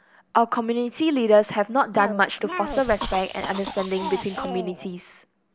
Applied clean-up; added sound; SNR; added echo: none; Cough; 12 dB; none.